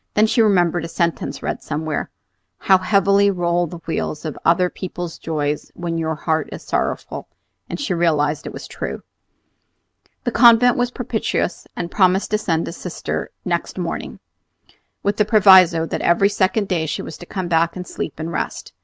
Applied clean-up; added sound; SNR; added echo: none; none; none; none.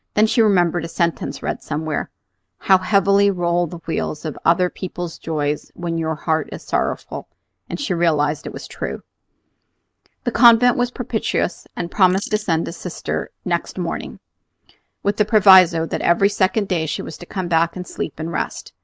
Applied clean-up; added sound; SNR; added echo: neural mask model Resemble Enhance denoiser.